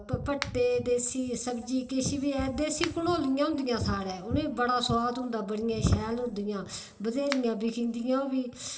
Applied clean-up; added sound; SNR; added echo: none; Finger snapping; 14 dB; reverberation time 1.4 s.